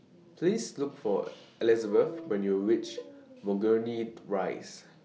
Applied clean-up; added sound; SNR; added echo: none; Cowbell + Dog; 18 dB; none.